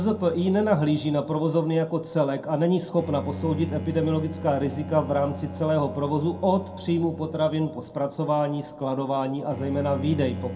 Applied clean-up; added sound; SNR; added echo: none; Bowed string instrument; 12 dB; reverberation time 0.2 s.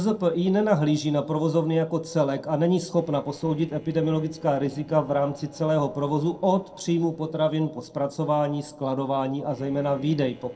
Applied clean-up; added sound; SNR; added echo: neural separator model SepFormer DNS4.